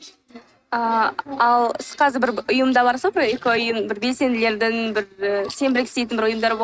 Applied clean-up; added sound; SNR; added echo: neural mask model RNNoise.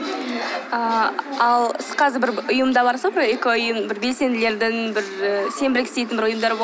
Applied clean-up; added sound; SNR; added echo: none; none; none; none.